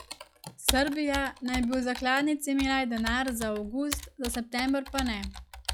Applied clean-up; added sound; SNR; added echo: classical method log-MMSE.